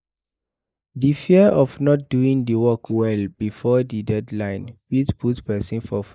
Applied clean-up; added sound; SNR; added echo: neural mask model Resemble Enhance denoiser.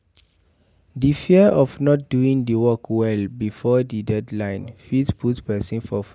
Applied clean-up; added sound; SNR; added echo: none; none; none; none.